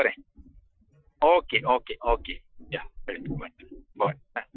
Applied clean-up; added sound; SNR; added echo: classical method Wiener filter.